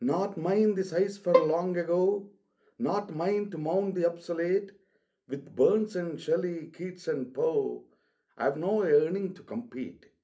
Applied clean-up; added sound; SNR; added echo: none; Bowed string instrument; 2 dB; reverberation time 0.3 s.